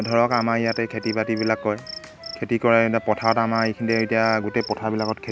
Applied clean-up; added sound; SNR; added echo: none; Wind instrument, woodwind instrument + Cricket; 15 dB; none.